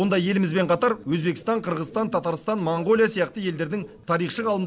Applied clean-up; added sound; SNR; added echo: none; none; none; none.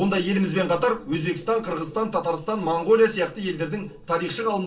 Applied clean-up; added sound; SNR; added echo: none; none; none; reverberation time 0.3 s.